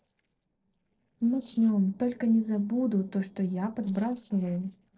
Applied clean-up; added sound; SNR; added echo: neural separator model SepFormer DNS4.